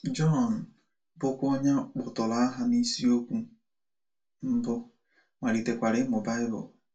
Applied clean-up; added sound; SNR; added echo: none; none; none; reverberation time 0.2 s.